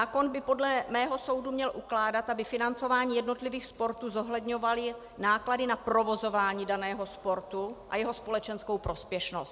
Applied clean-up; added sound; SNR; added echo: none; none; none; none.